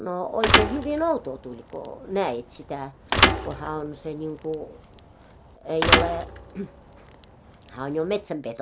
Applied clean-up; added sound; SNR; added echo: none; Thump, thud; -3 dB; none.